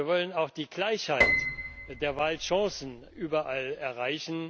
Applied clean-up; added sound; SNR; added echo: none; Piano; 2 dB; none.